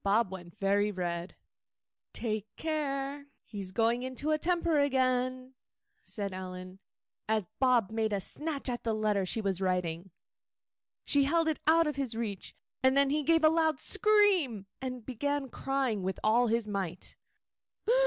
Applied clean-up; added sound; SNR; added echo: none; none; none; none.